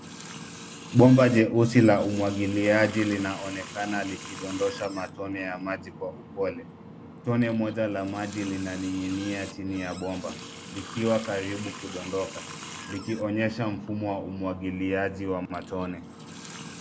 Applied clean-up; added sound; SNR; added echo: none; Water tap, faucet; 14 dB; none.